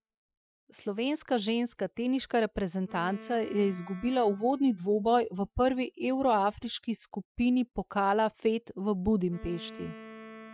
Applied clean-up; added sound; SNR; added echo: classical method Wiener filter.